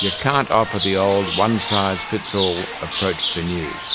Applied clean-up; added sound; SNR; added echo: none; Chirp, tweet; 6 dB; none.